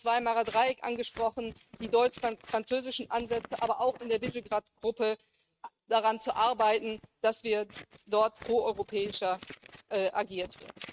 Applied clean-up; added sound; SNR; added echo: neural mask model RNNoise.